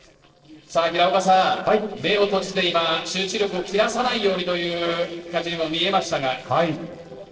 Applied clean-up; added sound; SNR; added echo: neural separator model SepFormer DNS4.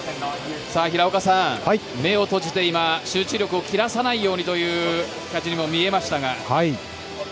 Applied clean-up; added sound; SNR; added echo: none; none; none; none.